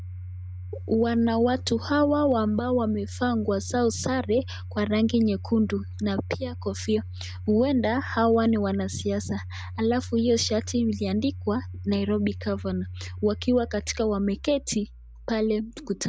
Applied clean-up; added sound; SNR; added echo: none; Domestic sounds, home sounds; 11 dB; none.